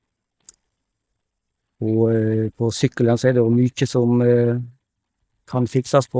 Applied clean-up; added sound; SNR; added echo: neural mask model DeepFilterNet 3.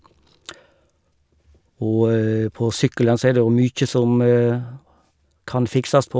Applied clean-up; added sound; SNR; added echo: none; none; none; none.